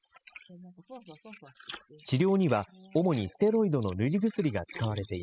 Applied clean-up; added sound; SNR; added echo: classical method spectral subtraction.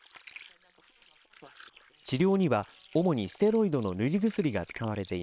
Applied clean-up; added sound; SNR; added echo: neural separator model SepFormer WHAM!.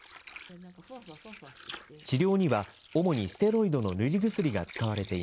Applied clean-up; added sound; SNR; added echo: neural mask model Resemble Enhance denoiser.